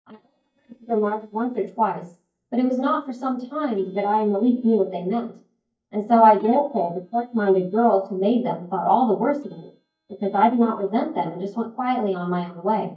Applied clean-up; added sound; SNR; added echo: neural mask model DeepFilterNet 3.